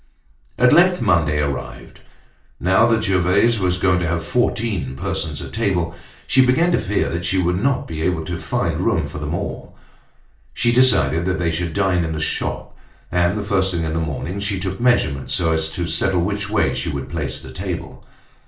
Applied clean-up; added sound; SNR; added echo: none; none; none; reverberation time 0.4 s.